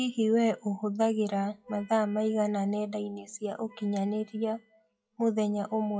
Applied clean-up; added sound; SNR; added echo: classical method WPE with log-MMSE.